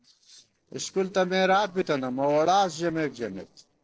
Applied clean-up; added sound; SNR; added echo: neural separator model SepFormer DNS4.